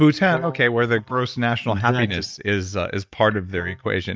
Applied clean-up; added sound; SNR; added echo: neural mask model DeepFilterNet 3.